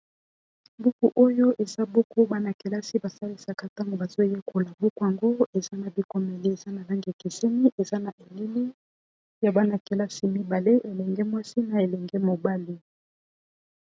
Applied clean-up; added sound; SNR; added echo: none; none; none; none.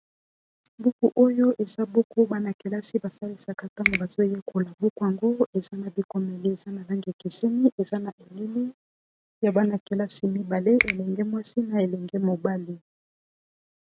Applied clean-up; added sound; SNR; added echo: none; Finger snapping; 5 dB; none.